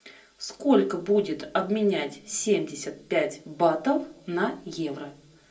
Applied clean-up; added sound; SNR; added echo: none; none; none; reverberation time 0.2 s.